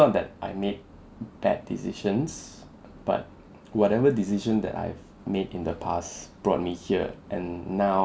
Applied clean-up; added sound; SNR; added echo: none; none; none; none.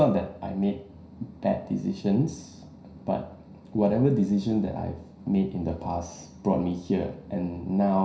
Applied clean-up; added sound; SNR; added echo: none; none; none; reverberation time 0.5 s.